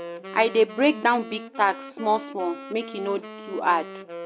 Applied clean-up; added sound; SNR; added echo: none; Wind instrument, woodwind instrument; 13 dB; none.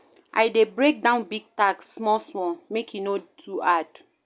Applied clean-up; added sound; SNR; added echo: none; none; none; none.